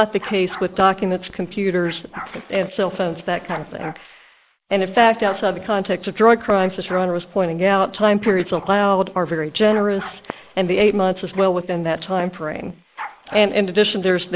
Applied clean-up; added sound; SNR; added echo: neural mask model Resemble Enhance denoiser.